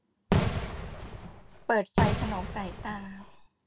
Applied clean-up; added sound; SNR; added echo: none; Fireworks; -4 dB; none.